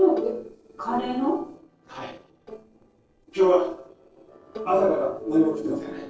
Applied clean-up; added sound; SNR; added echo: neural separator model SepFormer DNS4.